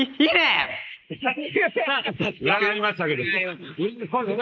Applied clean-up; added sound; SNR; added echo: neural mask model Resemble Enhance denoiser.